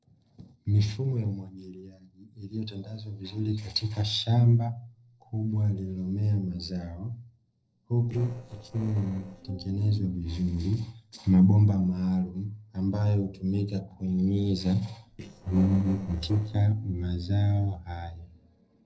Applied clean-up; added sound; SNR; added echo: neural separator model SepFormer DNS4.